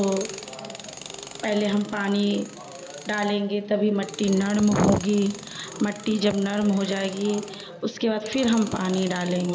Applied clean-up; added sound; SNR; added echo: none; Tools; 16 dB; none.